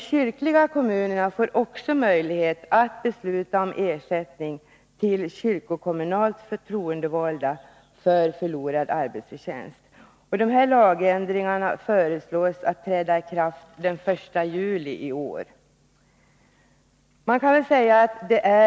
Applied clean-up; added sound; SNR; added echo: none; none; none; none.